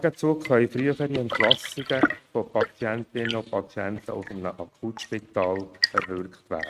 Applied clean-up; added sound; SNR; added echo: neural mask model RNNoise.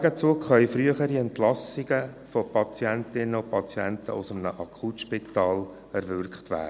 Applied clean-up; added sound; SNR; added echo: none; none; none; none.